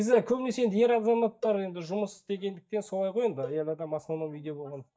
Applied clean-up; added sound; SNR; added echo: neural mask model DeepFilterNet 3.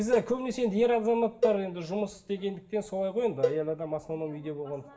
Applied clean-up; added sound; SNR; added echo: none; Cowbell; 5 dB; reverberation time 0.5 s.